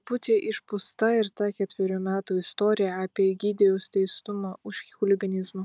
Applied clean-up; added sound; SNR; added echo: none; none; none; none.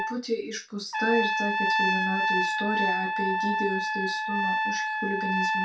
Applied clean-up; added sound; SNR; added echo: none; Trumpet; -4 dB; reverberation time 0.2 s.